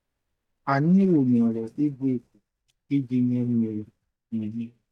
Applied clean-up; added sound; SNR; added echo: neural mask model DeepFilterNet 3.